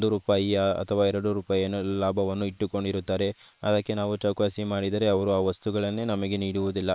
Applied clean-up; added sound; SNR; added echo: neural separator model SepFormer WHAM!.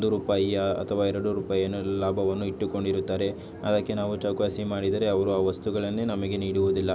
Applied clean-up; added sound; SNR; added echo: none; Telephone; 20 dB; none.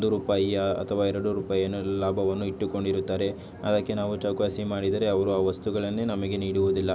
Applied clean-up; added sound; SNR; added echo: none; none; none; none.